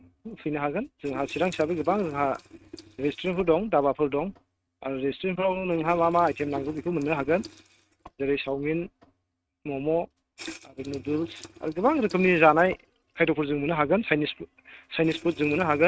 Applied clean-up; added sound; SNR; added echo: neural mask model RNNoise.